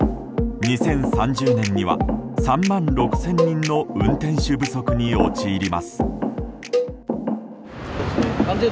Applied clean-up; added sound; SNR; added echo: none; Cowbell + Thump, thud; 5 dB; none.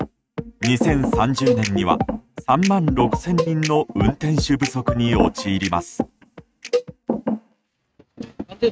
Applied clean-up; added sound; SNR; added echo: neural mask model RNNoise.